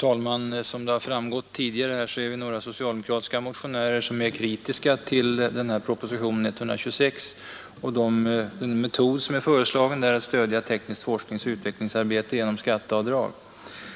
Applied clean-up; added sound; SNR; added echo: none; none; none; none.